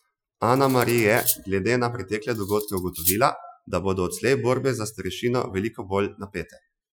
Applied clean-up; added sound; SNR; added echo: classical method Wiener filter.